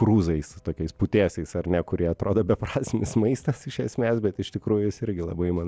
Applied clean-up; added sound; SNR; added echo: none; none; none; none.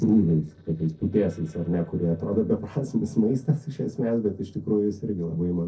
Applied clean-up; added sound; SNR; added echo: neural separator model SepFormer DNS4.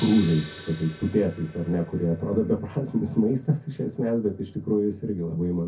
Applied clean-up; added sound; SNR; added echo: none; Gong; 19 dB; reverberation time 0.3 s.